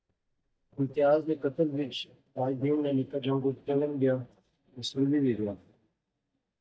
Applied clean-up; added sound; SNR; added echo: neural mask model DeepFilterNet 3.